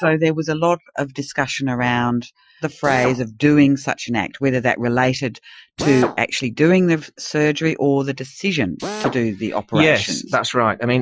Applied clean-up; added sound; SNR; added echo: classical method Wiener filter.